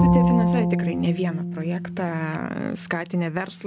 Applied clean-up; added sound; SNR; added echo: none; Bowed string instrument; -3 dB; none.